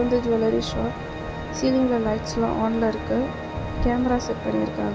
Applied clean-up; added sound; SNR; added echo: none; Organ; 9 dB; none.